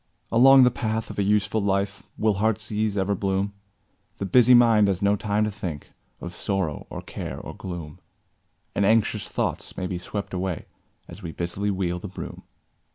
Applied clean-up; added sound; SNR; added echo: none; none; none; none.